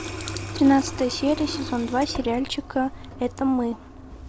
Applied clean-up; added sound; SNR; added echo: none; Water tap, faucet; 10 dB; none.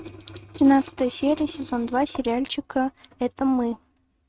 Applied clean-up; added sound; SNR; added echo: neural mask model RNNoise.